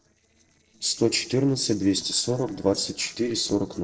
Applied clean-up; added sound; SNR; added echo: neural separator model SepFormer DNS4.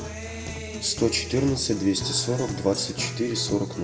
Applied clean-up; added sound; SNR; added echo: none; Guitar; 8 dB; reverberation time 1.3 s.